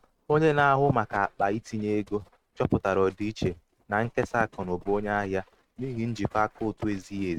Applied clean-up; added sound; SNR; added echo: neural mask model RNNoise.